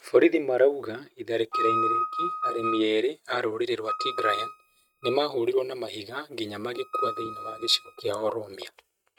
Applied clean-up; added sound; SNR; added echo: neural mask model RNNoise.